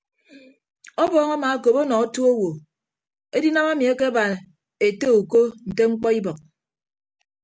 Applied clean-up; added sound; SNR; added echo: none; none; none; none.